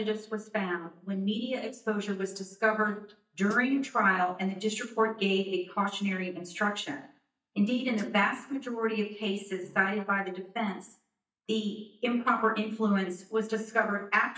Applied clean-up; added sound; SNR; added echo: neural mask model DeepFilterNet 3.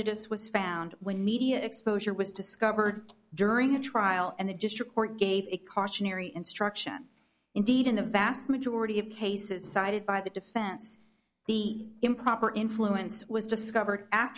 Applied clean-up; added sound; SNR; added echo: none; none; none; none.